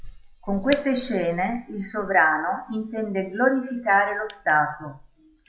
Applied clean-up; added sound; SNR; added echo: classical method log-MMSE.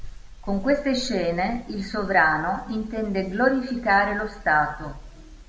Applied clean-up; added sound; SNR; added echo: none; none; none; none.